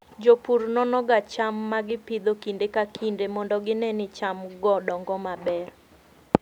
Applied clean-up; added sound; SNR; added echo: none; none; none; none.